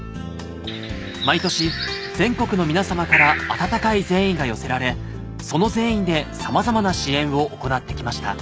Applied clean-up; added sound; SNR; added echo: none; Bird; 4 dB; none.